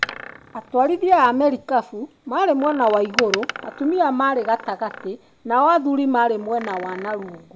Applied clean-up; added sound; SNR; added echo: none; Door; 14 dB; none.